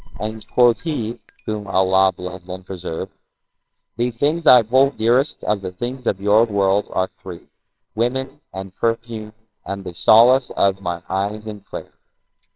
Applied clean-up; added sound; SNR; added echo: neural separator model SepFormer WHAMR!.